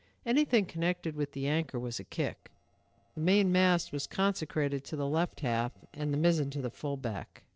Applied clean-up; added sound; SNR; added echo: neural separator model SepFormer DNS4.